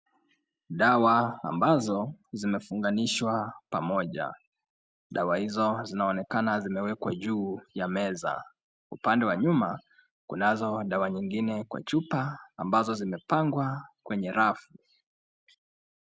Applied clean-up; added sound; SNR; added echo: none; none; none; none.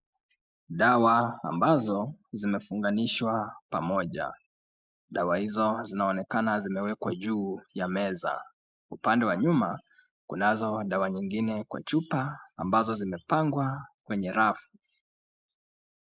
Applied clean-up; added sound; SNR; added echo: neural mask model Resemble Enhance denoiser.